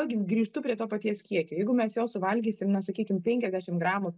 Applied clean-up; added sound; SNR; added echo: none; none; none; none.